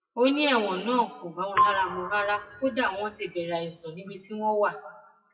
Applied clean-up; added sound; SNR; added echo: classical method WPE with log-MMSE.